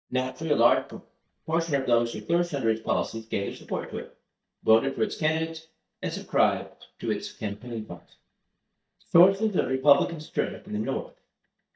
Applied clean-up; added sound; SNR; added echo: neural mask model DeepFilterNet 3.